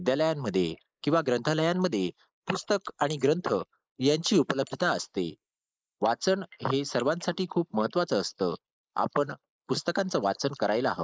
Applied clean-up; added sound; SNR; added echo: neural mask model Resemble Enhance denoiser.